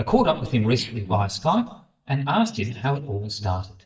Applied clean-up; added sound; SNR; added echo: neural mask model DeepFilterNet 3.